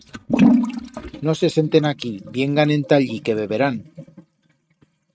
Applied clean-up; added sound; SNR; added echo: neural mask model RNNoise.